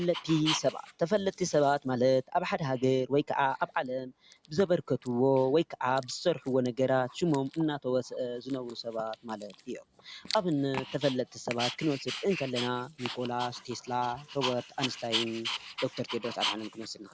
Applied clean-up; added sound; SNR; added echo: none; Dog; 11 dB; none.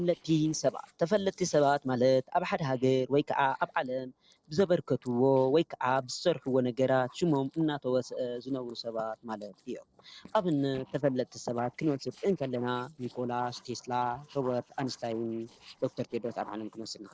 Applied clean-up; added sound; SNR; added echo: neural separator model SepFormer DNS4.